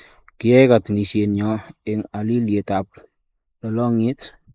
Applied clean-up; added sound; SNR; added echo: neural mask model Resemble Enhance denoiser.